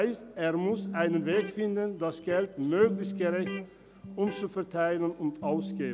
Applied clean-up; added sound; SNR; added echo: none; Electric guitar; 10 dB; none.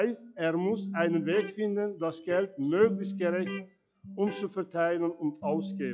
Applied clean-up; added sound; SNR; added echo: classical method log-MMSE.